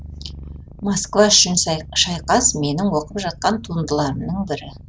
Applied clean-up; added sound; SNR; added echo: none; Purr; 16 dB; none.